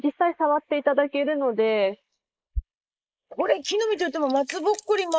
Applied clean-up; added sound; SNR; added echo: neural mask model Resemble Enhance denoiser.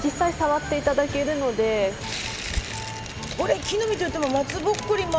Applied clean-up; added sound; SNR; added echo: none; Subway, metro, underground; 11 dB; none.